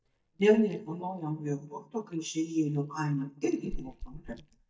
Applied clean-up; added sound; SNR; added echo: neural mask model DeepFilterNet 3.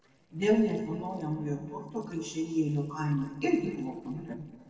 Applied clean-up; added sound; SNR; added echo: neural separator model SepFormer DNS4.